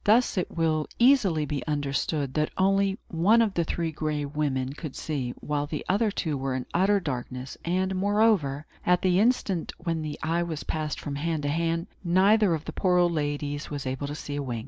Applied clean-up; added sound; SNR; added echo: none; none; none; none.